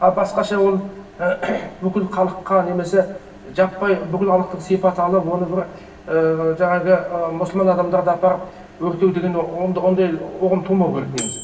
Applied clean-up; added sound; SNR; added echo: none; Microwave oven; 20 dB; reverberation time 0.9 s.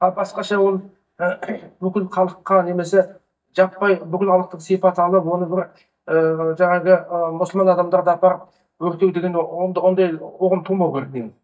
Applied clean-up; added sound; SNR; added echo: neural mask model DeepFilterNet 3.